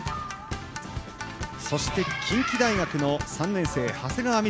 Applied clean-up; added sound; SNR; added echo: none; none; none; none.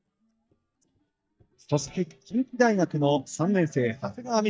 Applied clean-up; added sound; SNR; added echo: neural mask model DeepFilterNet 3.